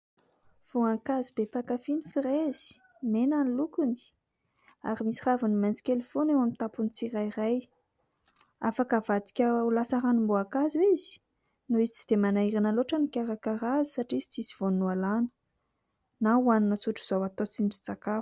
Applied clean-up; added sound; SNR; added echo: none; none; none; none.